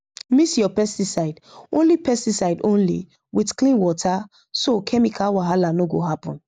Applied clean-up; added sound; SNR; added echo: none; none; none; none.